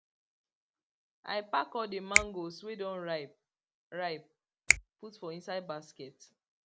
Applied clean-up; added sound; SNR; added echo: none; Finger snapping; -4 dB; none.